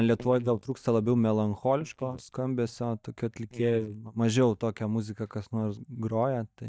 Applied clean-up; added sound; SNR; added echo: neural mask model DeepFilterNet 3.